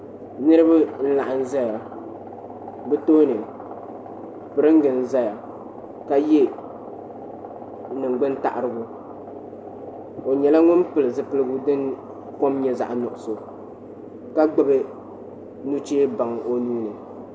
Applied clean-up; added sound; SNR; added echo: none; none; none; none.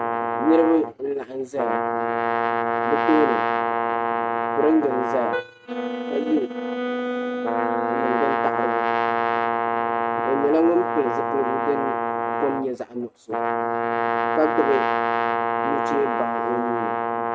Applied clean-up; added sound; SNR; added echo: neural mask model RNNoise.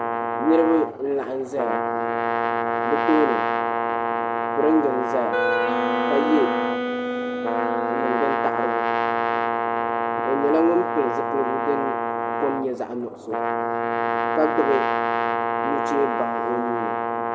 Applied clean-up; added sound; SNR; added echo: none; Wind instrument, woodwind instrument + Brass instrument; -2 dB; none.